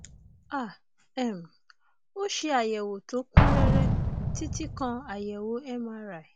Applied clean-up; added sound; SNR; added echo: none; Explosion; -5 dB; none.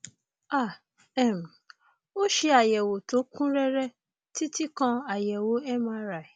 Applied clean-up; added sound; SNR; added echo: none; none; none; none.